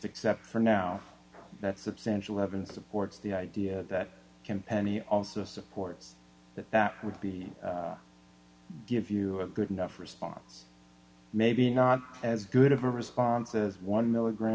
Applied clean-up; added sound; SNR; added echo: none; none; none; none.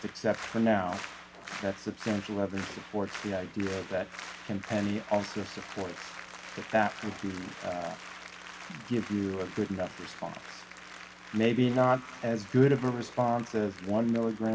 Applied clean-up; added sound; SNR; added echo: none; Applause; 14 dB; none.